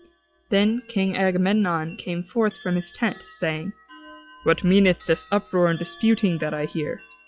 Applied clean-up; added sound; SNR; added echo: classical method log-MMSE.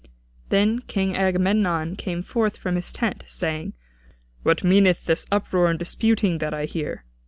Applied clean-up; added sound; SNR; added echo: none; none; none; none.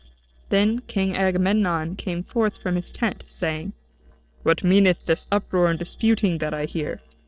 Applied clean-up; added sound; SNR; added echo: neural separator model SepFormer DNS4.